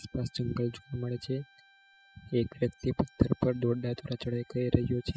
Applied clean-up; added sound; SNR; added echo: classical method spectral subtraction.